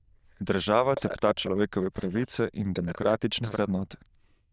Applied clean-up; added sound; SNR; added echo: neural diffusion model UNIVERSE++.